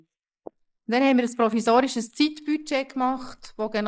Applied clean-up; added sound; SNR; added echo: neural mask model Resemble Enhance denoiser.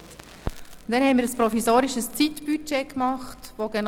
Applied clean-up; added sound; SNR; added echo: none; Crackle; 16 dB; none.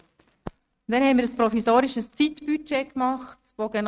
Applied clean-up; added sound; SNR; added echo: neural mask model RNNoise.